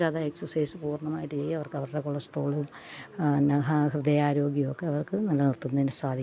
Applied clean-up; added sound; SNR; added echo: none; none; none; none.